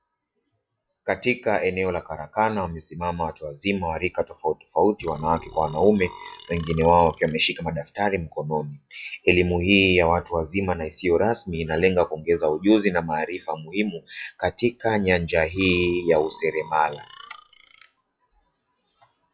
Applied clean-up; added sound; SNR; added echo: classical method log-MMSE.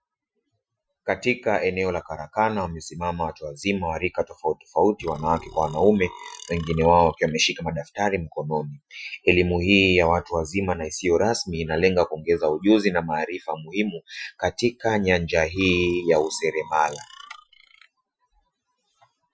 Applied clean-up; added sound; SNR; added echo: classical method Wiener filter.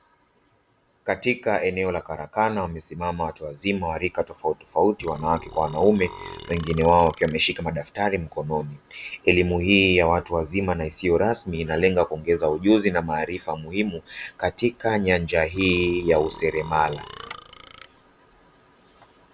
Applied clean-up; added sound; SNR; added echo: none; Burping, eructation; 16 dB; none.